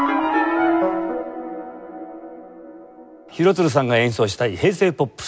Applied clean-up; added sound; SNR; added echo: none; none; none; none.